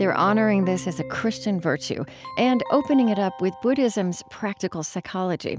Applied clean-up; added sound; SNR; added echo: none; Keyboard (musical); 15 dB; none.